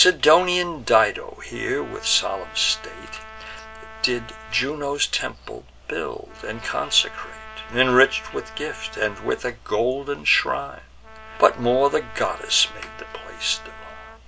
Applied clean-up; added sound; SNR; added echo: none; Trumpet; 19 dB; none.